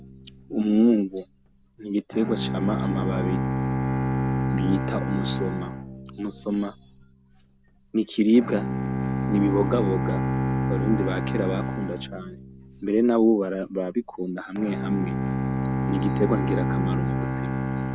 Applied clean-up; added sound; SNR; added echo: none; Bowed string instrument; 1 dB; none.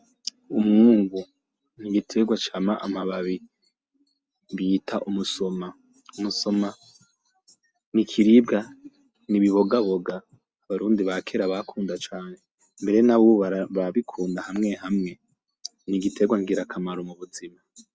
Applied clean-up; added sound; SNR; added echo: none; none; none; none.